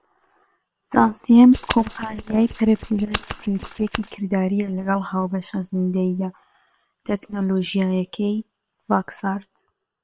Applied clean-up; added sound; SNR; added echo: neural separator model SepFormer WHAM!.